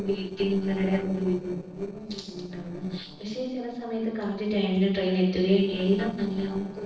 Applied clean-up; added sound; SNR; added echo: neural separator model SepFormer DNS4.